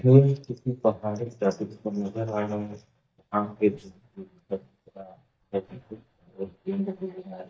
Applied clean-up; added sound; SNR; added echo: neural mask model DeepFilterNet 3.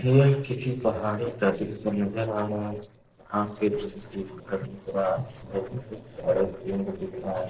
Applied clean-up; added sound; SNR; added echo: neural separator model SepFormer DNS4.